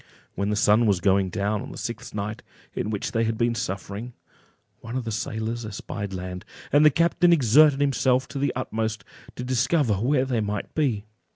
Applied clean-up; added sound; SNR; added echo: none; none; none; none.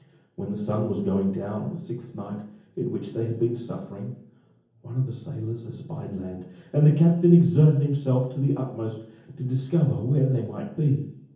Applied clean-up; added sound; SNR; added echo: none; none; none; reverberation time 0.7 s.